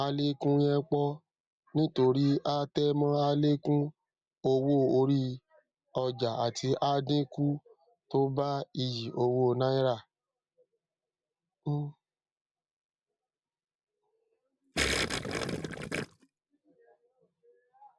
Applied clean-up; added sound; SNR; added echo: none; Gurgling; 3 dB; none.